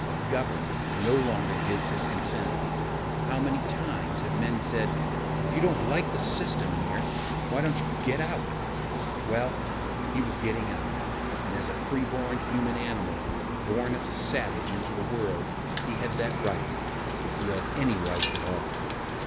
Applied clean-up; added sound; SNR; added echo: none; Cricket; -2 dB; none.